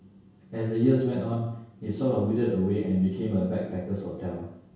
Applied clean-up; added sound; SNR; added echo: none; none; none; reverberation time 0.6 s.